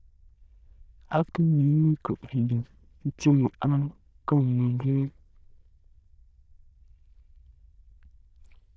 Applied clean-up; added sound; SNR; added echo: neural diffusion model UNIVERSE++.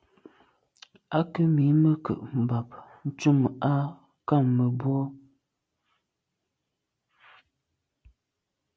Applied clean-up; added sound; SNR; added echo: none; none; none; none.